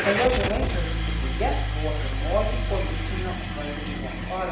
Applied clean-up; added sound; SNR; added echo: none; Engine starting / Car; -3 dB; none.